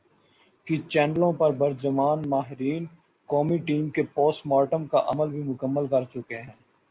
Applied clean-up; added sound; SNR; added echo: none; none; none; none.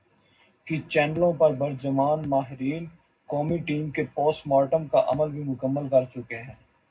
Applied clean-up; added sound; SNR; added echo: none; none; none; reverberation time 0.3 s.